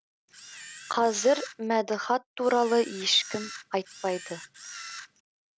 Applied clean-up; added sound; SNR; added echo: none; Camera; 15 dB; none.